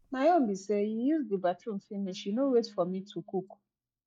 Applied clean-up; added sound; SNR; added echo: neural mask model DeepFilterNet 3.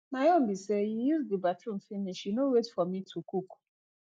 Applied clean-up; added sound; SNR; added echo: none; none; none; none.